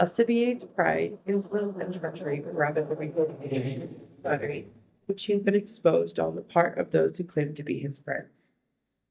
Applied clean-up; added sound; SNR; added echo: neural mask model DeepFilterNet 3.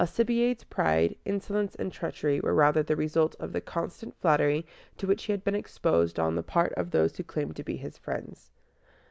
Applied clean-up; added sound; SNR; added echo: none; none; none; none.